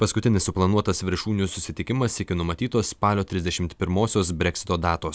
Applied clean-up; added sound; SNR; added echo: none; none; none; none.